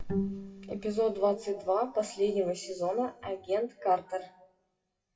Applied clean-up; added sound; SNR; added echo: classical method WPE with log-MMSE.